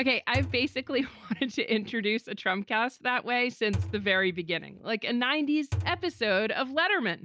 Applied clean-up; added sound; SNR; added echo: none; Thump, thud; 8 dB; none.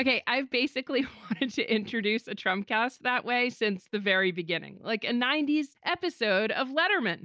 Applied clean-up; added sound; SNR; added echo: none; none; none; none.